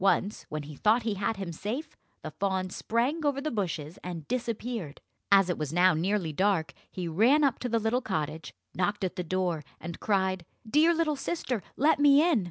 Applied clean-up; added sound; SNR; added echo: none; none; none; none.